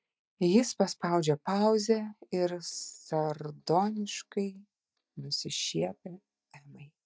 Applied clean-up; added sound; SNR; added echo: neural mask model DeepFilterNet 3.